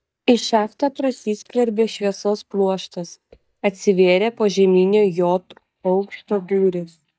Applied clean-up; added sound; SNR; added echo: neural mask model DeepFilterNet 3.